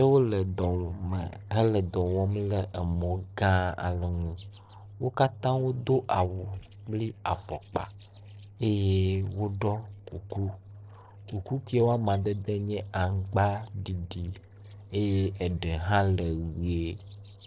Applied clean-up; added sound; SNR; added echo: neural separator model SepFormer DNS4.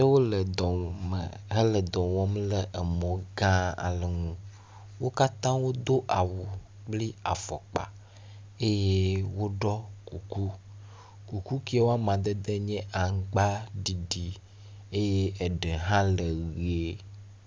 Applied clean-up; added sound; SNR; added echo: none; none; none; none.